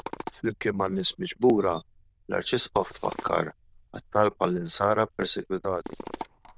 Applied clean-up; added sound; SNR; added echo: neural diffusion model UNIVERSE++.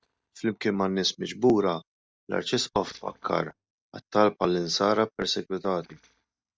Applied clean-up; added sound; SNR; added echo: neural mask model DeepFilterNet 3.